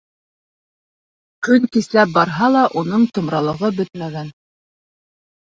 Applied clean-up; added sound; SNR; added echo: none; none; none; none.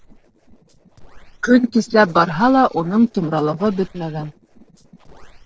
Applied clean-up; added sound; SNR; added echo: neural separator model SepFormer DNS4.